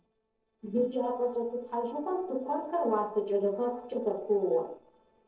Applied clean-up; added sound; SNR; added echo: neural separator model SepFormer DNS4.